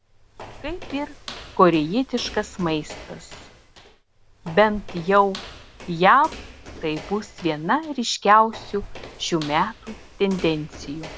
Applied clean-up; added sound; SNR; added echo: none; Walk, footsteps; 16 dB; none.